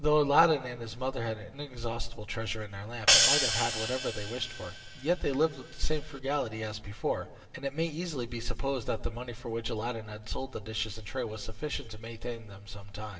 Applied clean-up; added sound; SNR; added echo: none; Hi-hat; -1 dB; reverberation time 1.6 s.